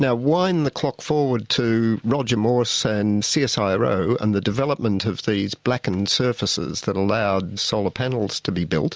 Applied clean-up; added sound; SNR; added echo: none; none; none; none.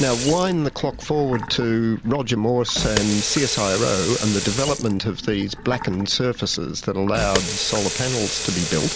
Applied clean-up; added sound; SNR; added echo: none; Sink (filling or washing) / Water tap, faucet; 7 dB; none.